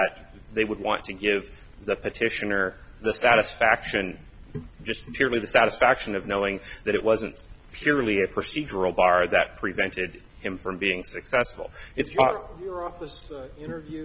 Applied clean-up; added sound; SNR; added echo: none; none; none; none.